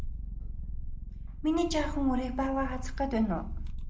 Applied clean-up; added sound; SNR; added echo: none; Purr; 3 dB; none.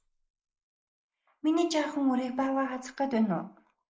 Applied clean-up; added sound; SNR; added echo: neural mask model Resemble Enhance denoiser.